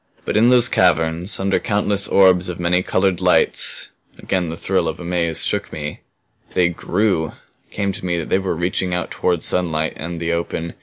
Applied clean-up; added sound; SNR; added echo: none; none; none; none.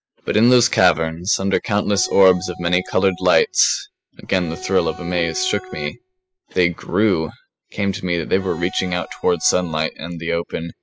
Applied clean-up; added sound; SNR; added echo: classical method spectral subtraction.